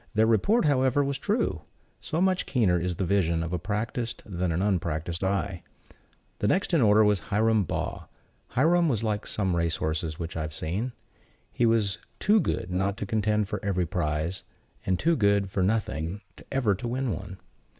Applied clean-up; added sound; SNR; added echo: neural mask model Resemble Enhance denoiser.